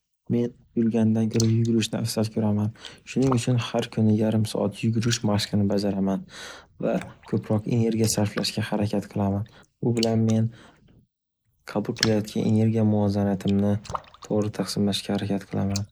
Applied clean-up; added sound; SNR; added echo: neural mask model Resemble Enhance denoiser.